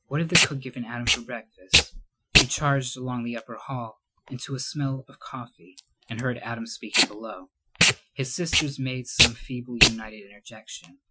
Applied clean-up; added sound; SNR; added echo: classical method Wiener filter.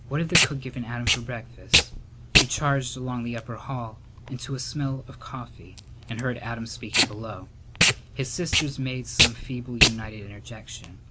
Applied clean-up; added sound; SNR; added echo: none; Packing tape, duct tape; -4 dB; none.